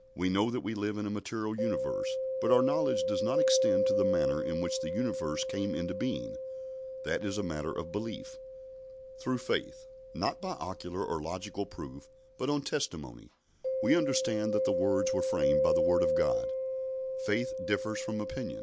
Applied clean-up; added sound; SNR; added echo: none; Mallet percussion; -1 dB; none.